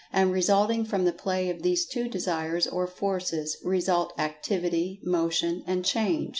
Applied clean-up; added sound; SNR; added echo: none; none; none; none.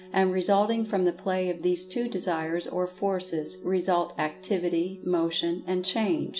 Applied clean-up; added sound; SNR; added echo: none; Organ; 20 dB; none.